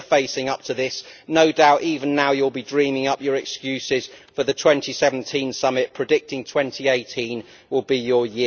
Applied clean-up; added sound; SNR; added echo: none; none; none; none.